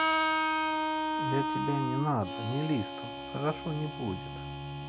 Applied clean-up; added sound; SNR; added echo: none; Harmonica; -2 dB; none.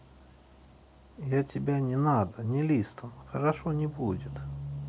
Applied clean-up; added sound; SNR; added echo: none; none; none; none.